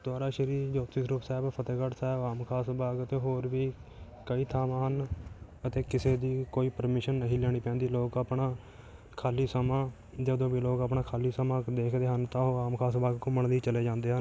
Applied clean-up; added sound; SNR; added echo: none; none; none; none.